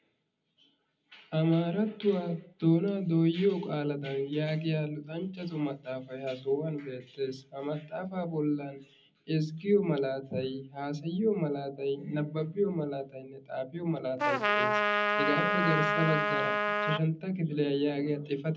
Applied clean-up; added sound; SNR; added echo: none; Trumpet; -2 dB; reverberation time 0.4 s.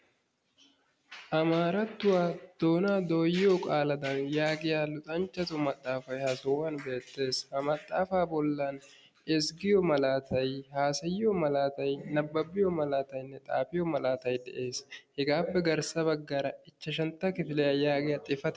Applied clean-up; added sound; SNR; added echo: none; none; none; none.